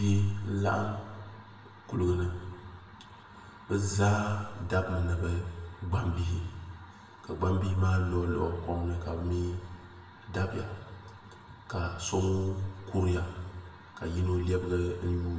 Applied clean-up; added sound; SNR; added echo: none; none; none; reverberation time 1.2 s.